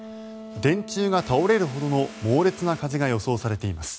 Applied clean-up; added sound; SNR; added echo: none; Vehicle + Wind instrument, woodwind instrument; 16 dB; none.